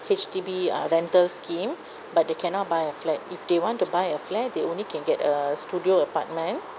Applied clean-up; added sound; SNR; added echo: none; none; none; none.